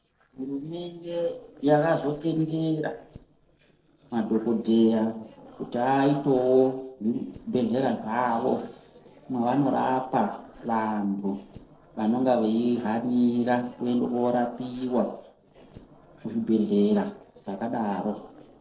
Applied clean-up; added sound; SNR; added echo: neural separator model SepFormer DNS4.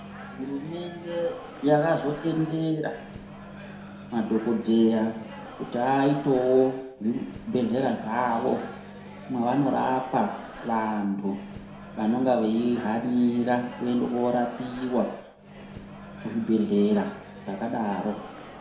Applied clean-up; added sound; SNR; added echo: none; Microwave oven; 15 dB; reverberation time 0.5 s.